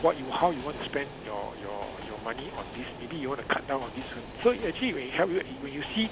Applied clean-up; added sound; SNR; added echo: none; Train; 11 dB; none.